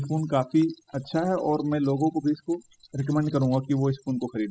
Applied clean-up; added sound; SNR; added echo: classical method spectral subtraction.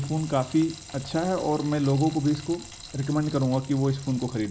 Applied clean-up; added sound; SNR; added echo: none; Frying (food); 18 dB; none.